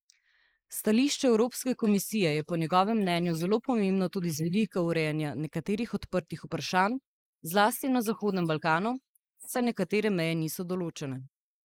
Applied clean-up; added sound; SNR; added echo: neural mask model Resemble Enhance denoiser.